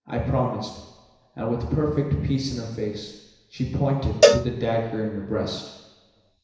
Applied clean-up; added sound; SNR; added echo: none; Cowbell; -3 dB; reverberation time 1.0 s.